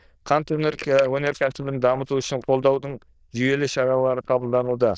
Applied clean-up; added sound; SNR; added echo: neural diffusion model UNIVERSE++.